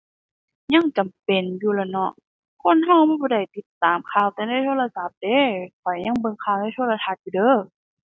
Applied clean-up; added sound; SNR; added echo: none; none; none; none.